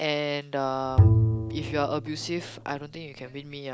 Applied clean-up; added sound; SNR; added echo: none; Bowed string instrument; -5 dB; none.